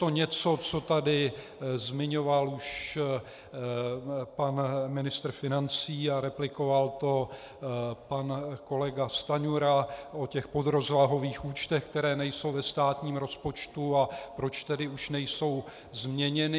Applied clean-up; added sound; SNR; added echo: none; none; none; none.